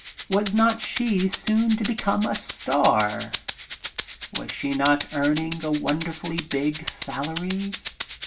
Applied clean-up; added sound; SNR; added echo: none; Rattle (instrument); 11 dB; reverberation time 0.2 s.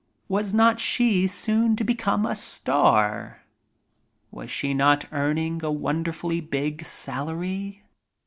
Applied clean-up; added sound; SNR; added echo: none; none; none; none.